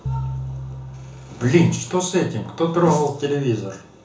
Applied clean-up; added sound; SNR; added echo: none; Piano; 12 dB; reverberation time 0.7 s.